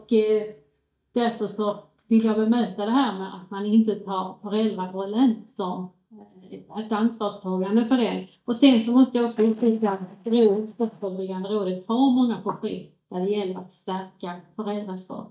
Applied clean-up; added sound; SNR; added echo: neural mask model DeepFilterNet 3.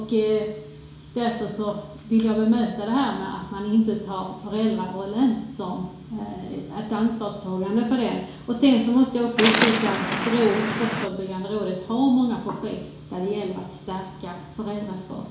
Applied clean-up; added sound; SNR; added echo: none; Waves, surf; 2 dB; reverberation time 0.7 s.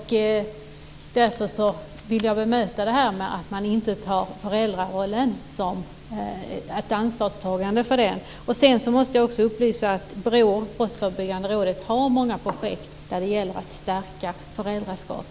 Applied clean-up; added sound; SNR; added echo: none; none; none; none.